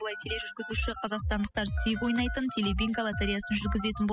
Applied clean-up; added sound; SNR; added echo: classical method spectral subtraction.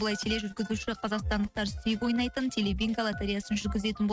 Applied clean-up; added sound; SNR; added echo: neural mask model RNNoise.